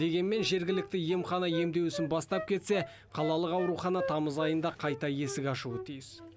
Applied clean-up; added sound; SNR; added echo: none; Wind instrument, woodwind instrument; 11 dB; none.